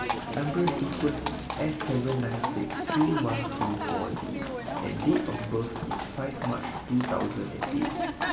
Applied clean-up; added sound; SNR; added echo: none; Livestock, farm animals, working animals; 3 dB; reverberation time 2.4 s.